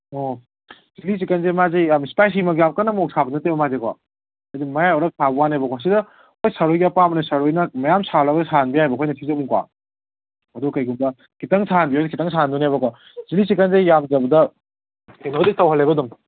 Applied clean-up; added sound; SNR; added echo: none; none; none; none.